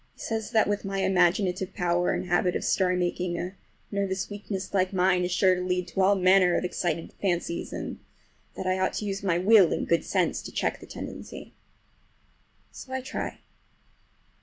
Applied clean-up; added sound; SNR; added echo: none; none; none; none.